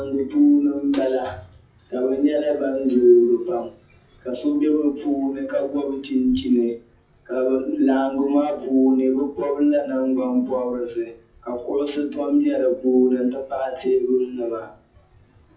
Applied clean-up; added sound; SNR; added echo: classical method WPE with log-MMSE.